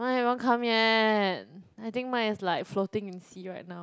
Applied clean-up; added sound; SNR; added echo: none; none; none; none.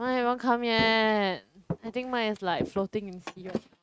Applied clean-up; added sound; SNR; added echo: neural mask model RNNoise.